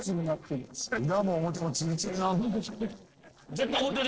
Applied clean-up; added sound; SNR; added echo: neural separator model SepFormer DNS4.